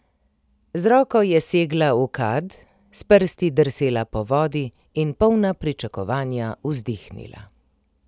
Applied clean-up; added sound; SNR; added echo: none; none; none; none.